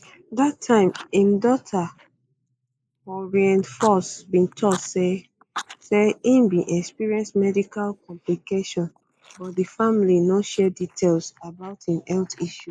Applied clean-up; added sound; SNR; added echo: neural mask model Resemble Enhance denoiser.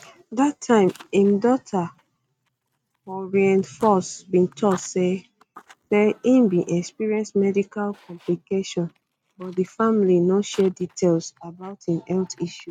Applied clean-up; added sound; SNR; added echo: neural mask model RNNoise.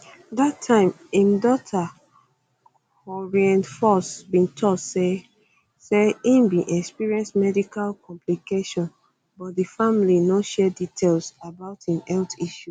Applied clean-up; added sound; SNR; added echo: none; none; none; none.